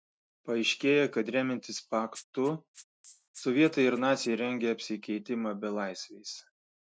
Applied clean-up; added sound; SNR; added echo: neural mask model RNNoise.